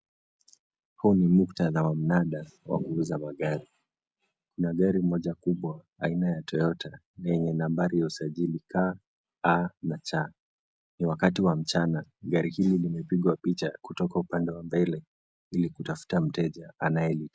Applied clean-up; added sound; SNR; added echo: none; none; none; none.